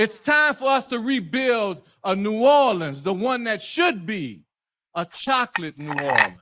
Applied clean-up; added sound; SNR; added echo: neural mask model Resemble Enhance denoiser.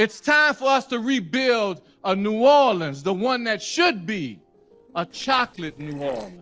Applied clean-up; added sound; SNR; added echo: neural separator model SepFormer DNS4.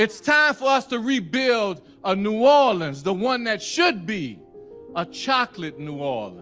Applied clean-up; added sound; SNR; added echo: none; none; none; none.